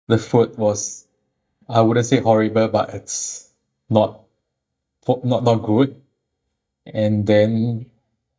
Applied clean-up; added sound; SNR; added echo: neural mask model DeepFilterNet 3.